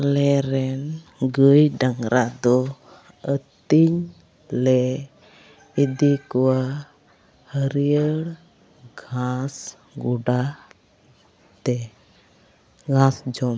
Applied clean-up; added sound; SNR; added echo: none; none; none; none.